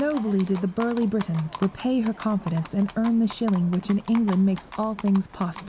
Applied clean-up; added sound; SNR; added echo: none; Livestock, farm animals, working animals; 16 dB; none.